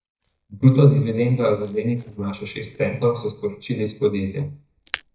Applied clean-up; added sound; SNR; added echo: neural mask model DeepFilterNet 3.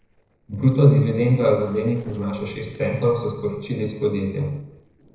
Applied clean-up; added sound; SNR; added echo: neural separator model SepFormer DNS4.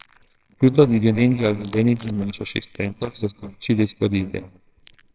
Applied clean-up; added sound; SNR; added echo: neural separator model SepFormer WHAMR!.